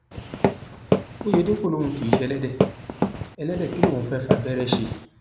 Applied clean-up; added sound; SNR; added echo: none; Walk, footsteps; -2 dB; none.